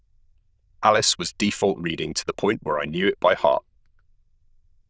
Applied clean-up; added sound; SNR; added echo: neural diffusion model UNIVERSE++.